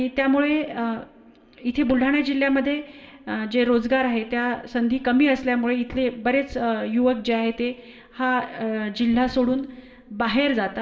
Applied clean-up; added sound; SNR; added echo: none; none; none; reverberation time 1.1 s.